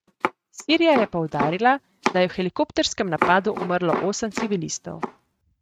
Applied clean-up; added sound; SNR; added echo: neural mask model RNNoise.